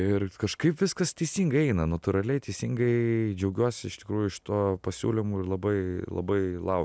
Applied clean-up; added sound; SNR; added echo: none; none; none; none.